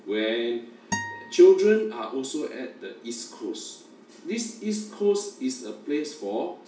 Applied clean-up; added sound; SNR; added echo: none; Acoustic guitar; 11 dB; reverberation time 0.2 s.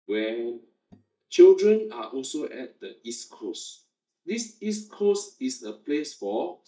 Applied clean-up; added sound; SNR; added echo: neural mask model DeepFilterNet 3.